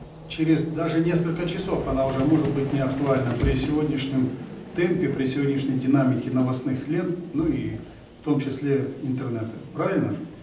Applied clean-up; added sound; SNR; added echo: none; Vehicle; 13 dB; reverberation time 0.6 s.